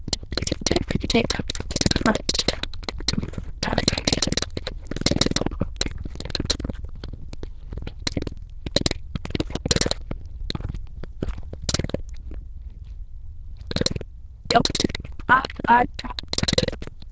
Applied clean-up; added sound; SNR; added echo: neural diffusion model UNIVERSE++.